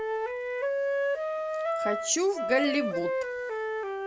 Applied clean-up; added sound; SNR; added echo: none; Wind instrument, woodwind instrument; -2 dB; none.